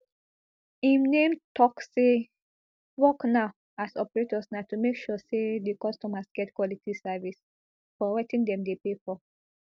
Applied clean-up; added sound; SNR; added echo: none; none; none; none.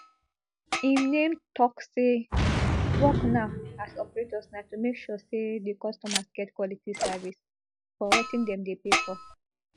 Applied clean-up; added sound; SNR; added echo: classical method log-MMSE.